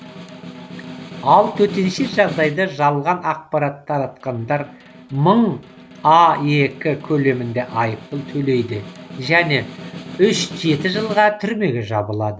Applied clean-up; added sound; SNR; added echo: none; Snare drum; 15 dB; none.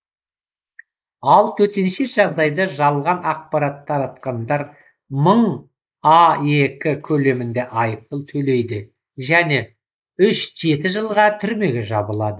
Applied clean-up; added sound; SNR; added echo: neural mask model Resemble Enhance denoiser.